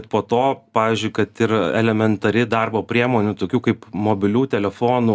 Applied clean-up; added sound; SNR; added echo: none; none; none; none.